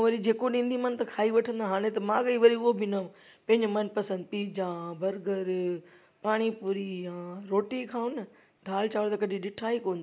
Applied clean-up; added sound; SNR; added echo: none; none; none; none.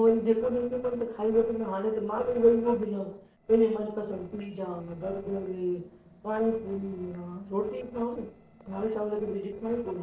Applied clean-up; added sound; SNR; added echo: neural separator model SepFormer DNS4.